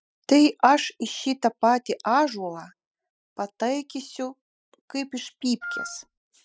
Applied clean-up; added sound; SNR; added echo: classical method spectral subtraction.